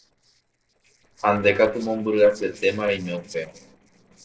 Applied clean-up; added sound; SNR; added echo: neural separator model SepFormer DNS4.